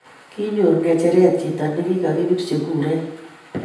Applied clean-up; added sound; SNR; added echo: none; none; none; reverberation time 0.9 s.